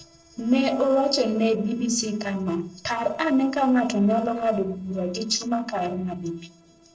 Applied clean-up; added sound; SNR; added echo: neural separator model SepFormer DNS4.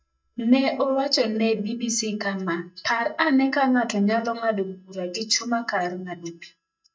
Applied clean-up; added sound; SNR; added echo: neural mask model DeepFilterNet 3.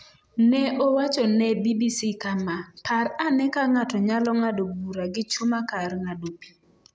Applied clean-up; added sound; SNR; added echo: none; none; none; none.